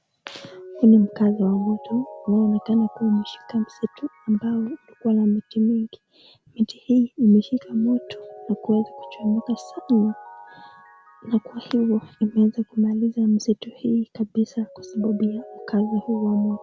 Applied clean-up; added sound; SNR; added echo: none; Mallet percussion; 20 dB; none.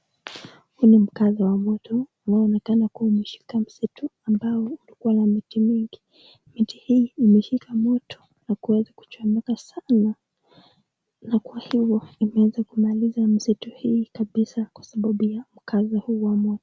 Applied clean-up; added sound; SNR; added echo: none; none; none; none.